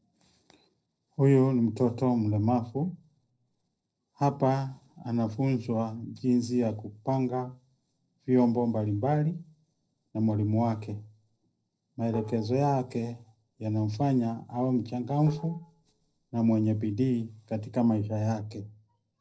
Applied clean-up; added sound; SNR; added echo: neural separator model SepFormer DNS4.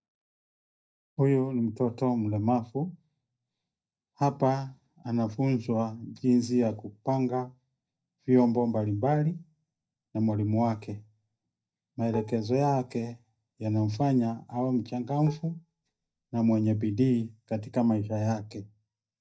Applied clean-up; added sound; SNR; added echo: neural mask model DeepFilterNet 3.